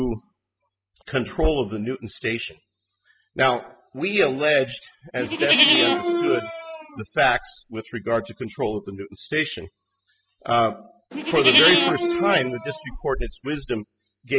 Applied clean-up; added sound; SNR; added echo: classical method spectral subtraction.